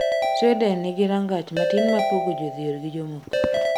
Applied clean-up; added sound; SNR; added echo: none; Ringtone / Keyboard (musical); 0 dB; none.